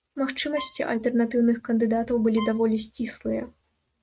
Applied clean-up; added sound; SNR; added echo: neural mask model RNNoise.